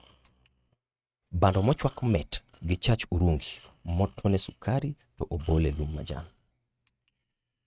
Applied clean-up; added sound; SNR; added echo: neural mask model RNNoise.